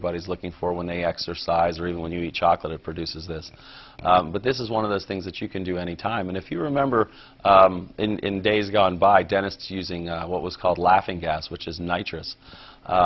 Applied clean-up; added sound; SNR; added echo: none; none; none; none.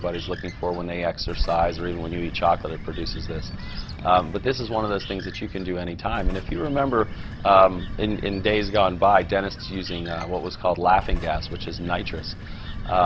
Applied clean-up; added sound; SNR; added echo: none; Bird; 8 dB; none.